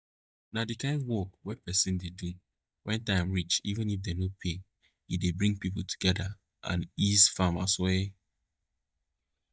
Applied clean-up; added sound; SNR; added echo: neural mask model DeepFilterNet 3.